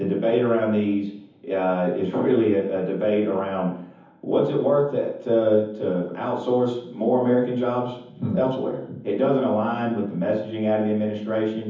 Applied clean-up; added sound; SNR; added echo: none; none; none; reverberation time 0.7 s.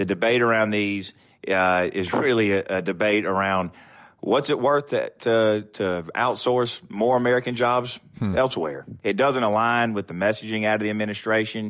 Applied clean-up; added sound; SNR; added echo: none; none; none; none.